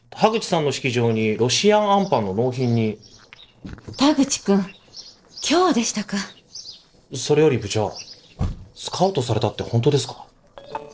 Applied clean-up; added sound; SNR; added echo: neural separator model SepFormer DNS4.